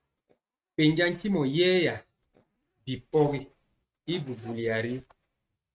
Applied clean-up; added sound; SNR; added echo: neural mask model RNNoise.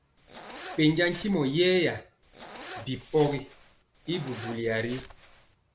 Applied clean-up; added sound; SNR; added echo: none; Zipper (clothing); 16 dB; none.